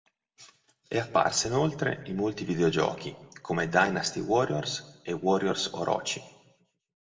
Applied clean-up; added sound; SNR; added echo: none; none; none; reverberation time 0.8 s.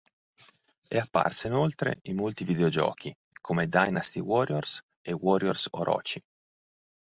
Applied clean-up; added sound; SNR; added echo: none; none; none; none.